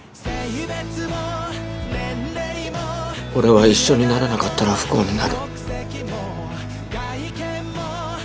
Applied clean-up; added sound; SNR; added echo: none; none; none; none.